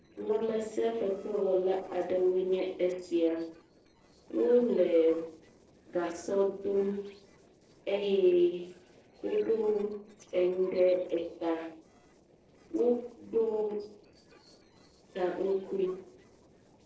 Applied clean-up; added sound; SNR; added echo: neural separator model SepFormer DNS4.